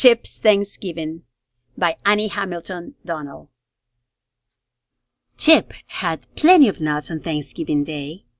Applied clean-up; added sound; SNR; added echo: none; none; none; none.